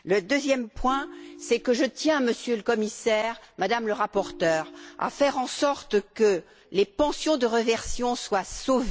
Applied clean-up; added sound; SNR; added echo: none; Ringtone; 19 dB; none.